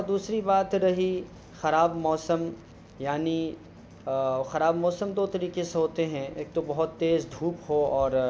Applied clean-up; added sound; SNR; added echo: none; none; none; none.